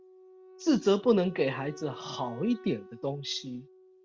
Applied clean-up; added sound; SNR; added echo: none; Wind instrument, woodwind instrument; 19 dB; none.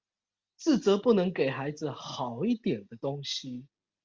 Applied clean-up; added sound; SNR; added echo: none; none; none; none.